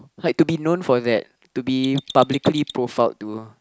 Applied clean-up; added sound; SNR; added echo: none; Mechanisms; 14 dB; none.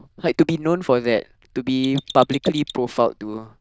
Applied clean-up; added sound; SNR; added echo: neural diffusion model UNIVERSE++.